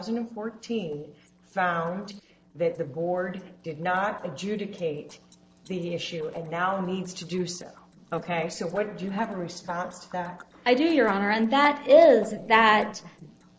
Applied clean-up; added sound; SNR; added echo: neural separator model SepFormer DNS4.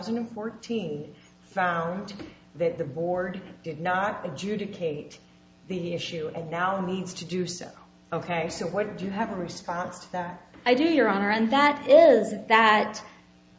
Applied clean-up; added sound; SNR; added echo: none; none; none; none.